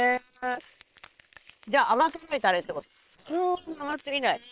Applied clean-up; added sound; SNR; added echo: neural separator model SepFormer WHAM!.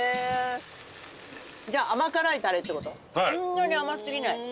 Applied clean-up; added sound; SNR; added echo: none; Thump, thud; 20 dB; none.